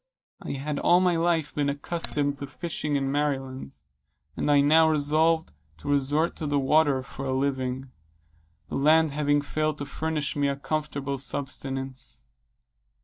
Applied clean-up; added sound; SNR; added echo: neural mask model DeepFilterNet 3.